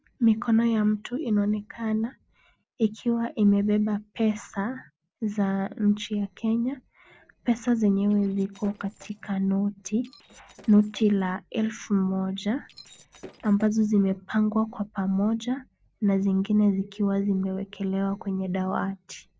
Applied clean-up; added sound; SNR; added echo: neural separator model SepFormer DNS4.